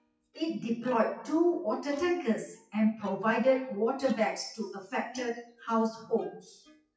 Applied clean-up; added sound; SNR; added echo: classical method WPE with log-MMSE.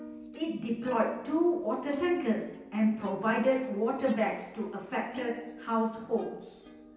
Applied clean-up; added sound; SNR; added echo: none; Plucked string instrument; 16 dB; reverberation time 0.9 s.